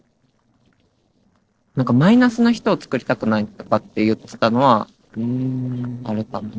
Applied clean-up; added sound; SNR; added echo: neural separator model SepFormer DNS4.